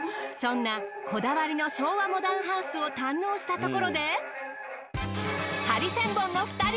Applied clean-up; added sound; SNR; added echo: none; none; none; none.